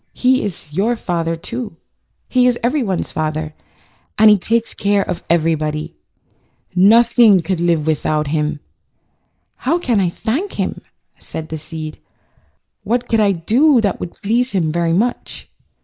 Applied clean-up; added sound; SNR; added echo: neural mask model Resemble Enhance denoiser.